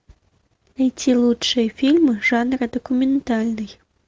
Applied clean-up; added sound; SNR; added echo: none; none; none; none.